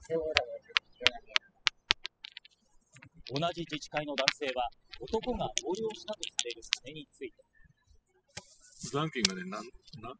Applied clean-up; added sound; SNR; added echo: classical method spectral subtraction.